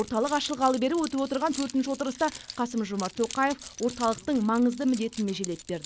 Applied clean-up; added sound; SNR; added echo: none; Keys jangling; 16 dB; none.